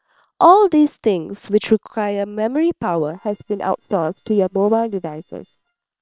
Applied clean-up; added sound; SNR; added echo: neural separator model SepFormer WHAM!.